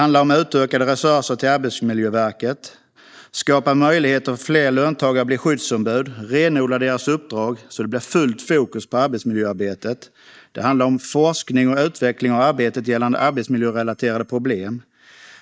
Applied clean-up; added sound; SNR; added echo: neural mask model DeepFilterNet 3.